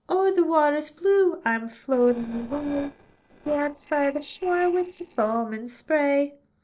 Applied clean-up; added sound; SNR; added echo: neural separator model SepFormer DNS4.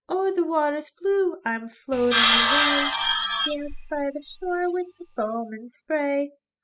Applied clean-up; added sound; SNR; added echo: classical method spectral subtraction.